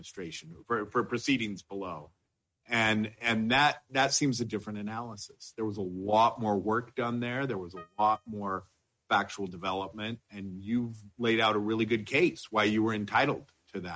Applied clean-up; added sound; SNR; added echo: neural mask model RNNoise.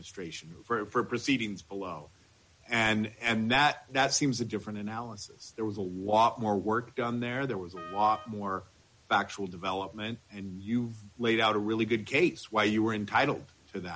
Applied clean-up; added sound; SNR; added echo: none; Wind instrument, woodwind instrument; 17 dB; none.